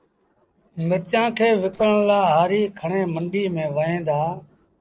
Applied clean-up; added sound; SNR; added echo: neural separator model SepFormer DNS4.